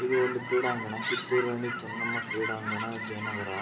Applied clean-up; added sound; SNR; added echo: none; Chirp, tweet / Fowl; 3 dB; reverberation time 2.6 s.